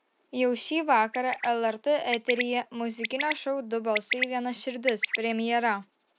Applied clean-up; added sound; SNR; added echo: none; Bird; 9 dB; none.